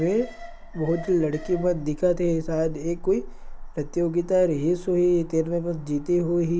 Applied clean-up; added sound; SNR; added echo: none; Alarm; 12 dB; none.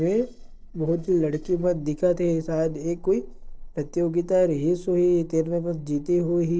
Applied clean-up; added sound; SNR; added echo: neural separator model SepFormer DNS4.